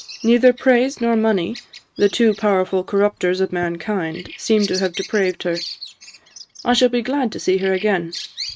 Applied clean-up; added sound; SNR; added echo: neural mask model RNNoise.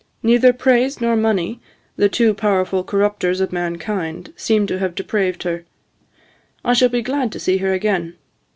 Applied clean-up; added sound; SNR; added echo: none; none; none; none.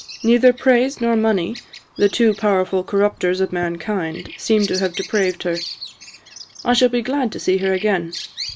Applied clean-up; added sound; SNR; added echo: none; Bird vocalization, bird call, bird song; 17 dB; none.